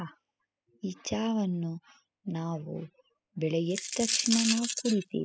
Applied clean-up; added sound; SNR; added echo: classical method spectral subtraction.